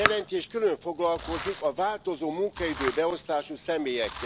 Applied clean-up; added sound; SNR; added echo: none; Domestic sounds, home sounds; 7 dB; none.